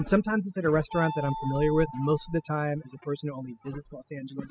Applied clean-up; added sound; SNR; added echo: classical method spectral subtraction.